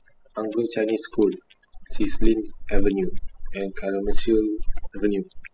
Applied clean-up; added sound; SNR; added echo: classical method spectral subtraction.